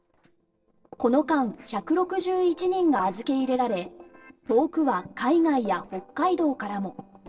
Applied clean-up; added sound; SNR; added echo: neural separator model SepFormer DNS4.